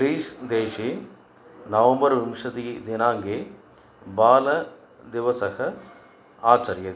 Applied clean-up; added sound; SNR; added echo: none; none; none; none.